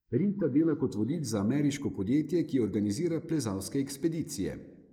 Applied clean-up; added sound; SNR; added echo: neural mask model Resemble Enhance denoiser.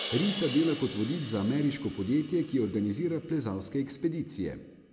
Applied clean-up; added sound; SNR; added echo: none; Crash cymbal; 12 dB; none.